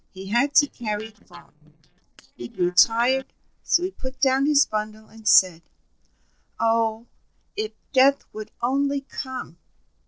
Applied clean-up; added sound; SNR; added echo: neural separator model SepFormer DNS4.